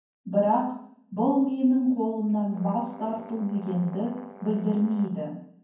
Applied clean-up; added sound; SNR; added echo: none; Brass instrument; 20 dB; reverberation time 0.9 s.